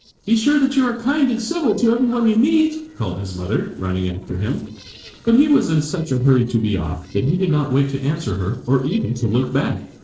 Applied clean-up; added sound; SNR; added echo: neural separator model SepFormer DNS4.